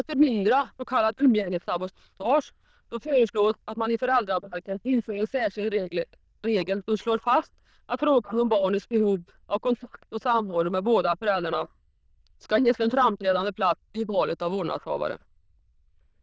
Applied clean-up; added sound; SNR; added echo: neural diffusion model UNIVERSE++.